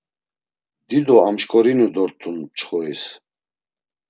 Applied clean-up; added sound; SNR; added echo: none; none; none; none.